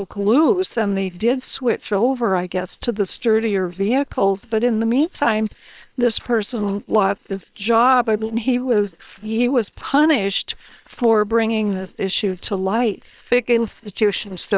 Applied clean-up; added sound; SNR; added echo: neural separator model SepFormer WHAM!.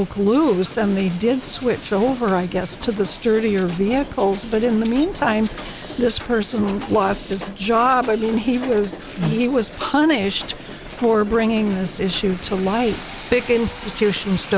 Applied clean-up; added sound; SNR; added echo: none; Hiss; 15 dB; none.